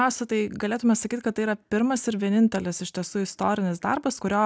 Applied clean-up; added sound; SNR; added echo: none; none; none; none.